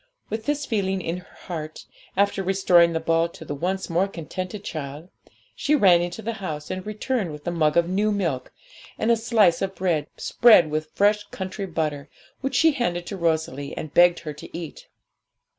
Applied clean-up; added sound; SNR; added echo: none; none; none; none.